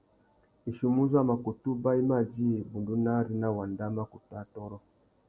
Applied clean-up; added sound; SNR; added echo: none; none; none; none.